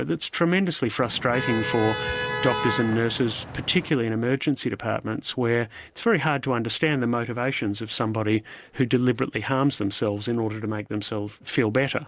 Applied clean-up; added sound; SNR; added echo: none; Motor vehicle (road); 5 dB; none.